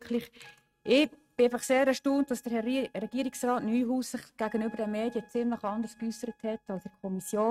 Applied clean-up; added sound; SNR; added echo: neural mask model RNNoise.